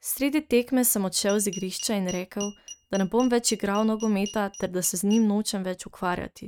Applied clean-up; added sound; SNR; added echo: neural mask model RNNoise.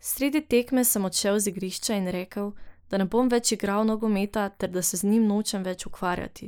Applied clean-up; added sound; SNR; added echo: neural mask model Resemble Enhance denoiser.